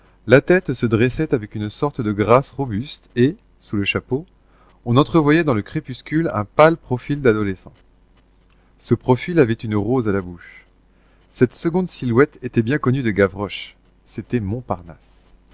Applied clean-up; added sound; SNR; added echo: none; none; none; none.